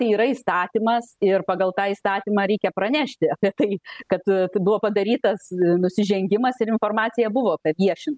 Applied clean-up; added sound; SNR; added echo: none; none; none; none.